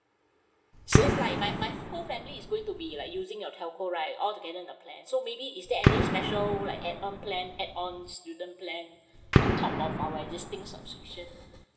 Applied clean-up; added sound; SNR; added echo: none; Gunshot, gunfire; -5 dB; reverberation time 2.6 s.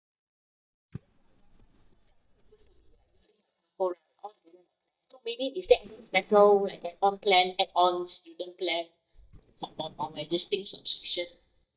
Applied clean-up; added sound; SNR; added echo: neural mask model DeepFilterNet 3.